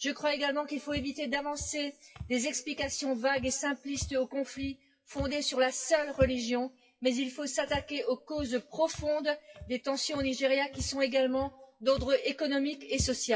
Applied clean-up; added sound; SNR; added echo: classical method WPE with log-MMSE.